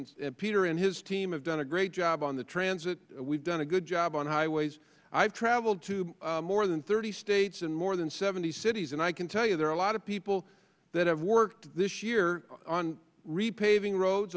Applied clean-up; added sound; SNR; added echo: none; none; none; none.